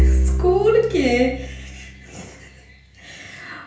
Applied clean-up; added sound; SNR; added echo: none; Bowed string instrument; 1 dB; reverberation time 0.5 s.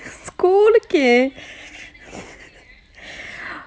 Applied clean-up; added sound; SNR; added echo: none; none; none; none.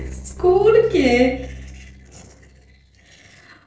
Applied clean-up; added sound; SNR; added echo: neural separator model SepFormer DNS4.